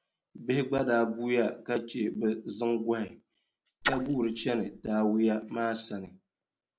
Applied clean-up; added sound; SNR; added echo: none; Splash, splatter; 6 dB; none.